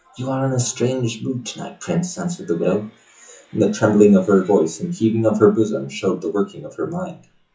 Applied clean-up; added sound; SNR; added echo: classical method WPE with log-MMSE.